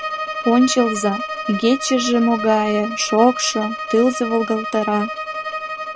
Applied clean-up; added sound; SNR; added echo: none; Bowed string instrument; 8 dB; none.